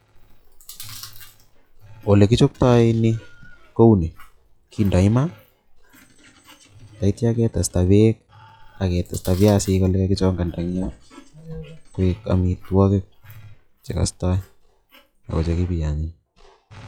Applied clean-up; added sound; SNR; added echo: classical method log-MMSE.